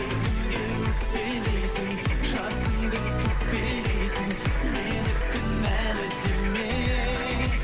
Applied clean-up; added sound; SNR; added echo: none; Bird / Frog; 10 dB; none.